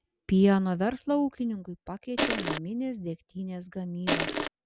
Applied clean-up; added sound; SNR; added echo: none; Crushing; -2 dB; none.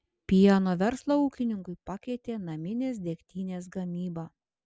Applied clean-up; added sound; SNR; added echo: none; none; none; none.